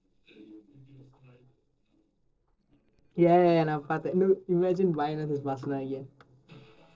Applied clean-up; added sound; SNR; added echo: neural separator model SepFormer DNS4.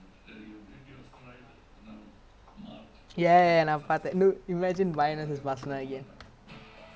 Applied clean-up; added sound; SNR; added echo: none; none; none; none.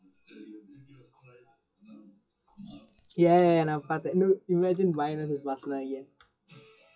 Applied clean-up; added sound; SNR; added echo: classical method WPE with log-MMSE.